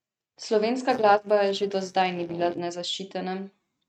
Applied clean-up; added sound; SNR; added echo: neural mask model RNNoise.